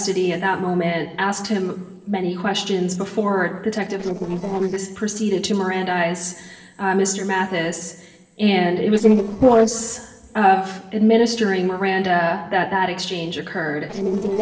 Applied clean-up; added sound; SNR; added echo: neural separator model SepFormer DNS4.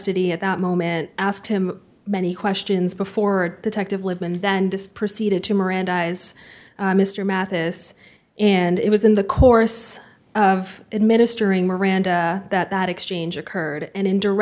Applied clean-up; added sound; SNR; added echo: none; none; none; none.